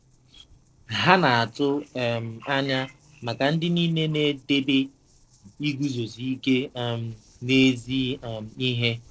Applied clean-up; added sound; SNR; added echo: neural separator model SepFormer DNS4.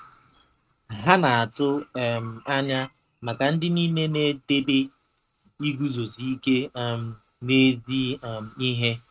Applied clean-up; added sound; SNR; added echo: neural mask model RNNoise.